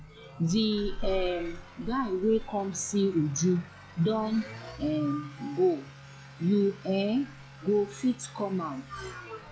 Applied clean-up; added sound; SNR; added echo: classical method log-MMSE.